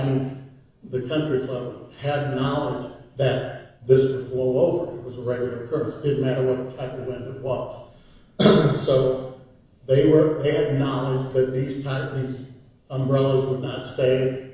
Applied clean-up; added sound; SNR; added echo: none; none; none; reverberation time 0.8 s.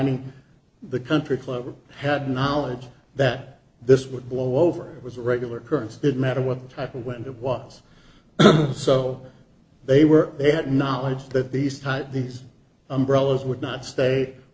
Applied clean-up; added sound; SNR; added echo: none; none; none; none.